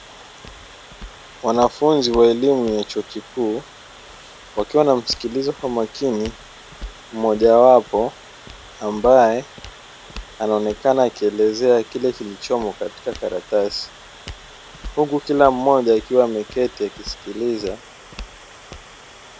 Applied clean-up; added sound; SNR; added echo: none; Walk, footsteps + Water; 19 dB; none.